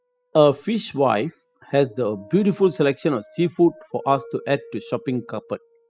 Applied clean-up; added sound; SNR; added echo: classical method spectral subtraction.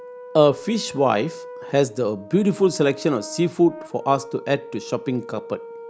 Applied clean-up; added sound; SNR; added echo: none; Brass instrument; 16 dB; none.